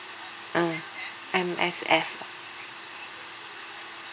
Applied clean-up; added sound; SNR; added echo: none; none; none; none.